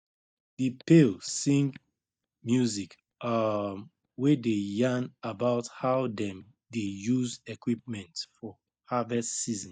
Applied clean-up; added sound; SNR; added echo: neural mask model DeepFilterNet 3.